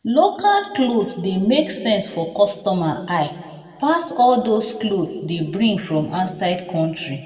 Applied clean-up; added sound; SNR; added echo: none; none; none; reverberation time 1.5 s.